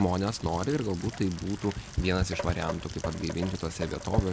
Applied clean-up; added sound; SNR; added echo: none; Rain; 5 dB; none.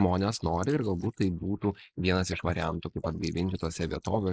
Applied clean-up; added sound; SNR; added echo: neural mask model Resemble Enhance denoiser.